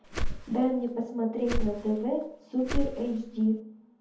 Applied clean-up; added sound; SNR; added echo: none; Whoosh, swoosh, swish; 2 dB; reverberation time 0.6 s.